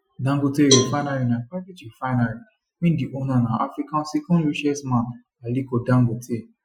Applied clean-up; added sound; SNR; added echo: classical method Wiener filter.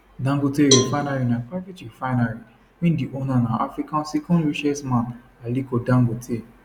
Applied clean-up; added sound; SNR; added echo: none; Cowbell; 4 dB; none.